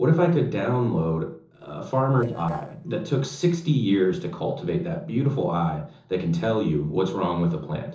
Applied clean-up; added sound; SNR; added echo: neural separator model SepFormer DNS4.